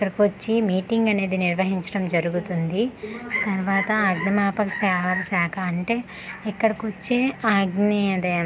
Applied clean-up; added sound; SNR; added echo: none; none; none; none.